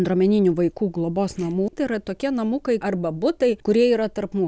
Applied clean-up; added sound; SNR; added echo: none; none; none; none.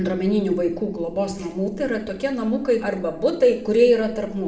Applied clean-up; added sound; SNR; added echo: none; none; none; reverberation time 0.7 s.